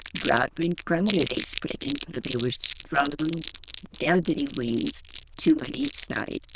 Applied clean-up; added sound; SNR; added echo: neural diffusion model UNIVERSE++.